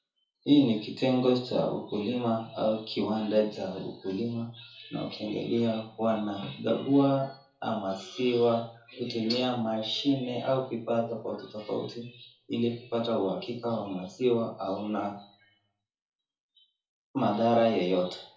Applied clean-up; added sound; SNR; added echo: none; none; none; reverberation time 0.7 s.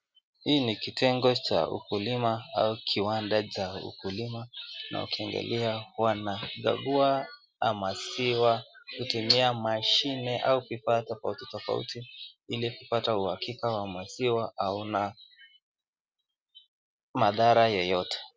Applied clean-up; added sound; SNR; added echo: none; none; none; none.